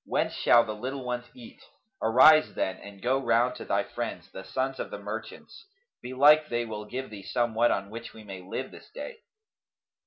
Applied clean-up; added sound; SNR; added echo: none; none; none; none.